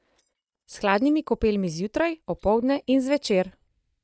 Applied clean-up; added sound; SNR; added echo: neural mask model DeepFilterNet 3.